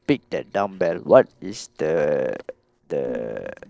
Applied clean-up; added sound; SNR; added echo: neural separator model SepFormer DNS4.